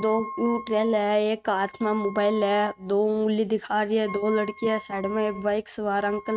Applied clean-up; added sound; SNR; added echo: neural mask model RNNoise.